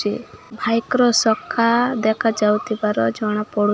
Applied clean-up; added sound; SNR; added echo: none; none; none; none.